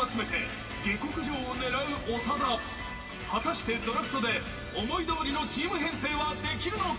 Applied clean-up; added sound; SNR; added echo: none; none; none; reverberation time 2.5 s.